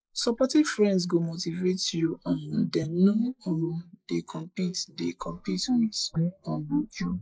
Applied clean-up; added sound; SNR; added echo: neural mask model Resemble Enhance denoiser.